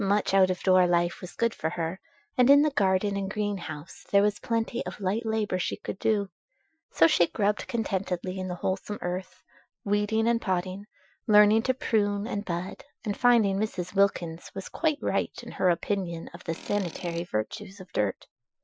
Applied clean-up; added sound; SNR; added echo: classical method Wiener filter.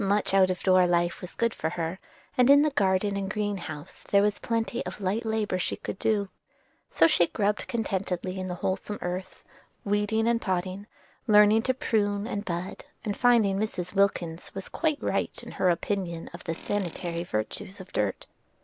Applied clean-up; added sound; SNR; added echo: none; Tools; 19 dB; none.